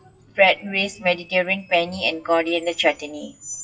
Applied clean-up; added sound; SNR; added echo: classical method WPE with log-MMSE.